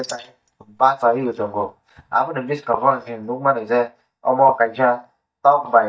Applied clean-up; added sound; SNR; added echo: neural mask model DeepFilterNet 3.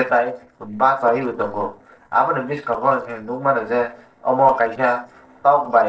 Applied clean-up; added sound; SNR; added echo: neural separator model SepFormer DNS4.